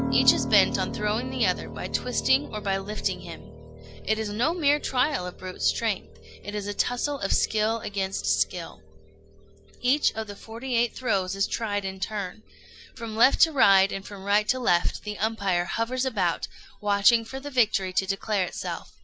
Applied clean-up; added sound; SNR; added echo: none; Piano; 12 dB; none.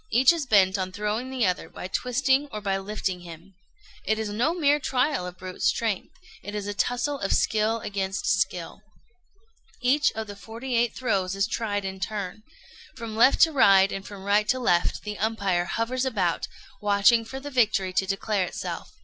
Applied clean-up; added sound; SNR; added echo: none; none; none; none.